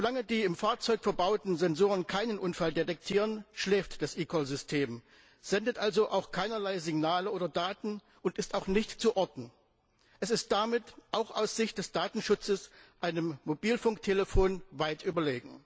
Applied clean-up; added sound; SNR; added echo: none; none; none; none.